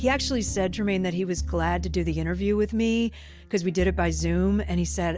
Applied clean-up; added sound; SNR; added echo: none; none; none; none.